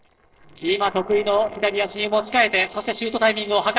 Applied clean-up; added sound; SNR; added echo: neural separator model SepFormer DNS4.